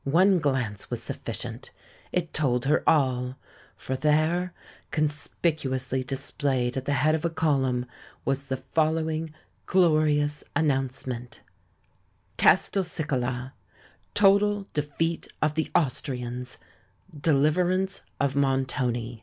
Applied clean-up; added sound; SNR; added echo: none; none; none; none.